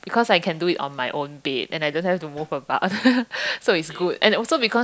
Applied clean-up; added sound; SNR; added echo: none; none; none; none.